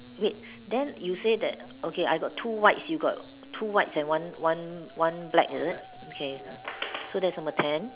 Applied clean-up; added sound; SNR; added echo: none; Musical instrument; 20 dB; none.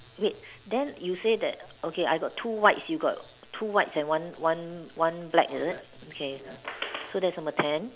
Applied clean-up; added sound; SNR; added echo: none; none; none; none.